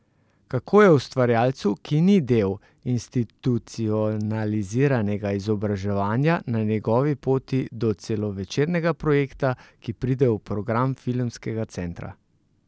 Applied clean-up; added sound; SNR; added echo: none; none; none; none.